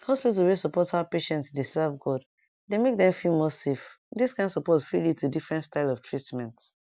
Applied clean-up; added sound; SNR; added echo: none; none; none; none.